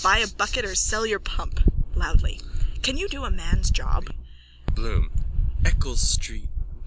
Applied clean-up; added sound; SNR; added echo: none; none; none; none.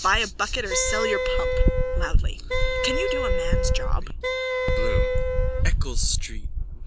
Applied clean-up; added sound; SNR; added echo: none; Wind instrument, woodwind instrument; 3 dB; none.